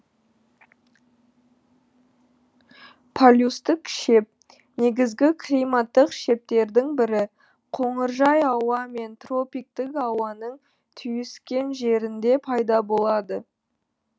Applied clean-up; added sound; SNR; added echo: none; none; none; none.